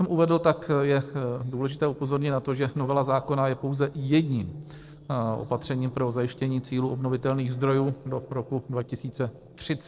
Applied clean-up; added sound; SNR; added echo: neural separator model SepFormer DNS4.